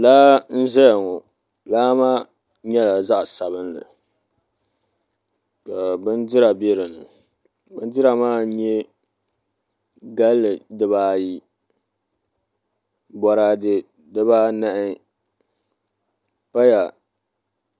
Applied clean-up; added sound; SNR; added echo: none; none; none; none.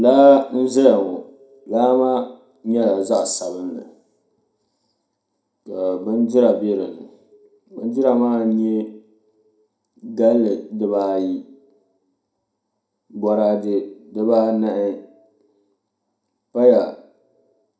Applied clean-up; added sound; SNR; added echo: none; none; none; reverberation time 0.4 s.